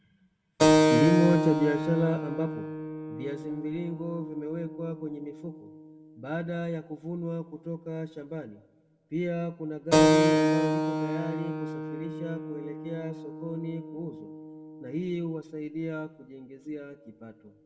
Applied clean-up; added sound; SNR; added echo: none; Keyboard (musical); -3 dB; reverberation time 1.1 s.